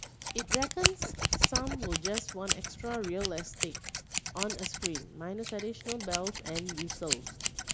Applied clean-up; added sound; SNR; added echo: none; Scissors; -4 dB; none.